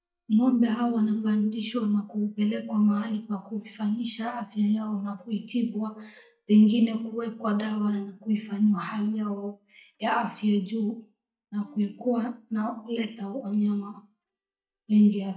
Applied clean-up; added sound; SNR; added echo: neural mask model DeepFilterNet 3.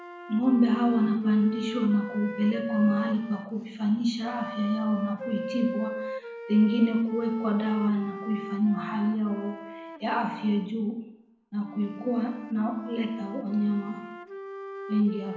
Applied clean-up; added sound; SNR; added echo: none; Wind instrument, woodwind instrument; 12 dB; reverberation time 0.7 s.